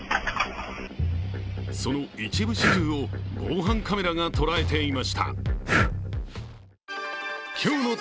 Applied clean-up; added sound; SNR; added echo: none; Breathing; 6 dB; none.